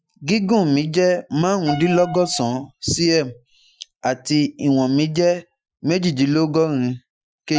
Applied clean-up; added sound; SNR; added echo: classical method Wiener filter.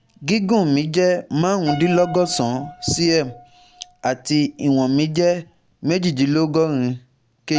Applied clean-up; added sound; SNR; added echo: none; Piano; 17 dB; none.